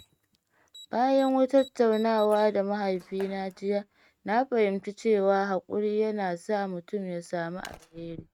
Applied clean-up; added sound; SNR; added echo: neural mask model RNNoise.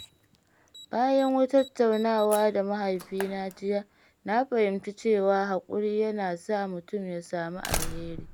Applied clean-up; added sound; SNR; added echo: none; Slam; 14 dB; none.